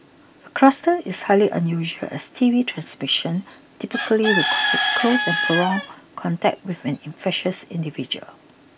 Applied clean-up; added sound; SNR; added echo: none; Bird / Chicken, rooster; 3 dB; none.